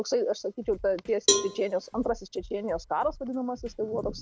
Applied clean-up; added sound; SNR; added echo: none; Cowbell; 3 dB; none.